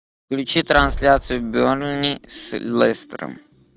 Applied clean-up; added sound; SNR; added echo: neural mask model DeepFilterNet 3.